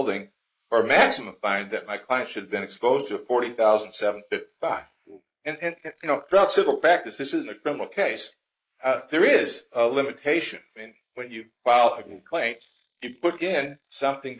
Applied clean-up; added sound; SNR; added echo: neural mask model Resemble Enhance denoiser.